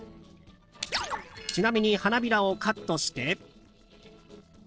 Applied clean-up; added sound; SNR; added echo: neural separator model SepFormer DNS4.